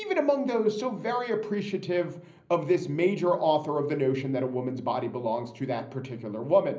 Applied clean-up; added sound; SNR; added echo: none; none; none; reverberation time 0.5 s.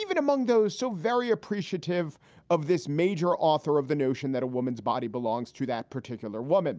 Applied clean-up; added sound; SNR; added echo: none; none; none; none.